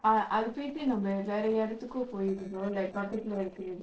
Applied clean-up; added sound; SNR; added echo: neural separator model SepFormer DNS4.